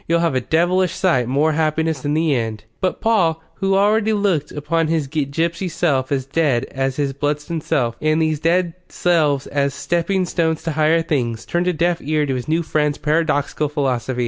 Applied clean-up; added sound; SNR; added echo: none; none; none; none.